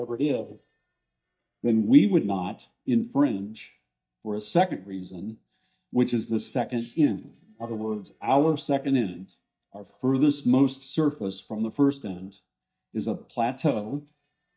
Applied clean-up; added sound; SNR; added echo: neural mask model DeepFilterNet 3.